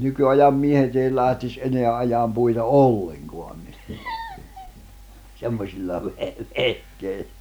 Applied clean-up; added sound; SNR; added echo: none; none; none; none.